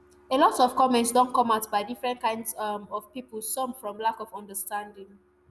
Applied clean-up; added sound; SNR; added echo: none; none; none; none.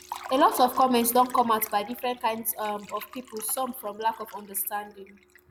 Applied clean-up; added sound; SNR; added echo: none; Liquid; 19 dB; none.